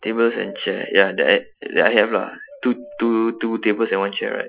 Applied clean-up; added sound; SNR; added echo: classical method Wiener filter.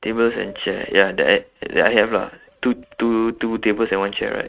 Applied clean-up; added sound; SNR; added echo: neural mask model RNNoise.